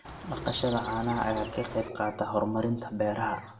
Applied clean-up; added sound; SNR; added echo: none; Chirp, tweet; 12 dB; reverberation time 0.6 s.